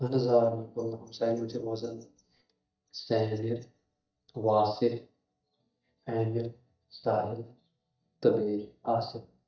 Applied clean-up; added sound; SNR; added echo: neural mask model DeepFilterNet 3.